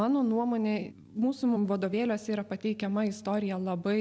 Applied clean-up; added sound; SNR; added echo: none; none; none; none.